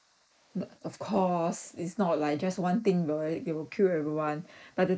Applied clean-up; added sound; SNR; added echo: neural mask model Resemble Enhance denoiser.